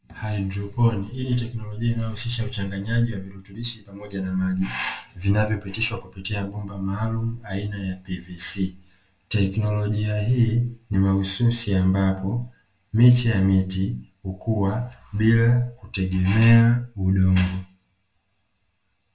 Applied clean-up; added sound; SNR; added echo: none; none; none; reverberation time 0.1 s.